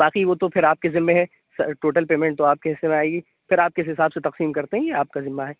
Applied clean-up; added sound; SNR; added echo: none; none; none; none.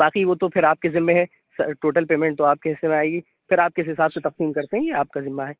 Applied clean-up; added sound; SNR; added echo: neural mask model Resemble Enhance denoiser.